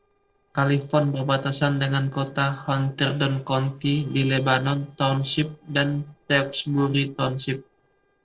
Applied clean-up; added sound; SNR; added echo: neural separator model SepFormer DNS4.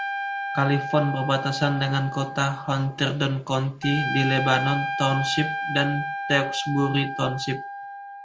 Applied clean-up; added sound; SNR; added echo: none; Trumpet; 6 dB; none.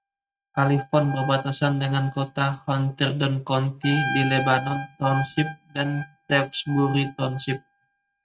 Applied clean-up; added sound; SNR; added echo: neural mask model RNNoise.